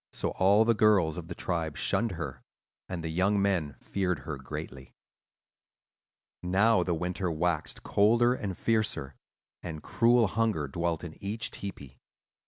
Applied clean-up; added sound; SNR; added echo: none; none; none; none.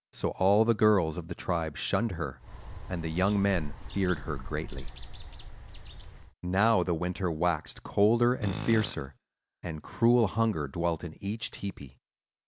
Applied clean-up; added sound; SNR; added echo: none; Bird + Tools; 9 dB; none.